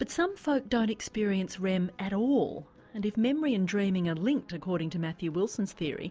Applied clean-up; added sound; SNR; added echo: none; none; none; none.